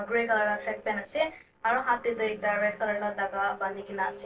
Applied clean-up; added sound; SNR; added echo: neural separator model SepFormer DNS4.